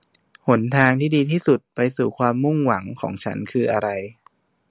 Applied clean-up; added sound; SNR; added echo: none; none; none; none.